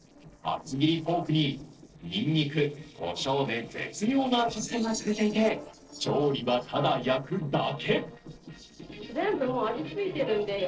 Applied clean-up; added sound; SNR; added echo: neural separator model SepFormer DNS4.